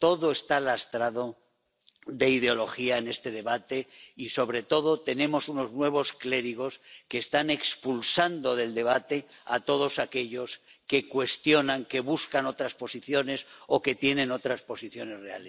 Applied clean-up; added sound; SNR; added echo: none; none; none; none.